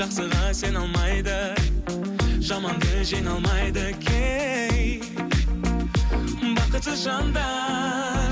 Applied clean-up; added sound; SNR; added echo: none; none; none; none.